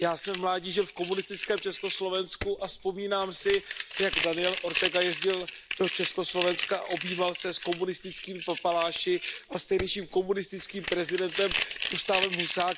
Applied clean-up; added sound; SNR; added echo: none; Crumpling, crinkling; 6 dB; none.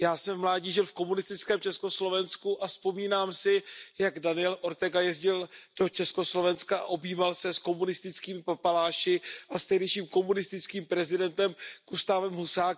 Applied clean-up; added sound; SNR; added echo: none; none; none; none.